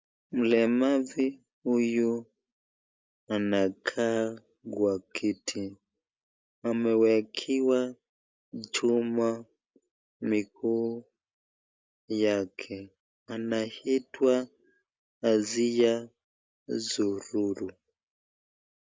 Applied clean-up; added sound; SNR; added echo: none; none; none; none.